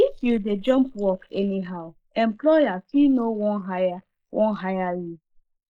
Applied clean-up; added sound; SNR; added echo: neural mask model Resemble Enhance denoiser.